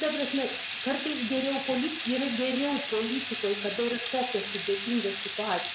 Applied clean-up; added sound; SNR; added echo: none; Water tap, faucet / Liquid; -1 dB; none.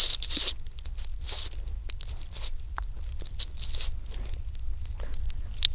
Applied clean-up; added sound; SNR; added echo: neural diffusion model UNIVERSE++.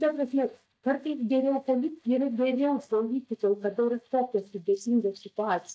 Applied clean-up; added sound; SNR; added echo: neural mask model DeepFilterNet 3.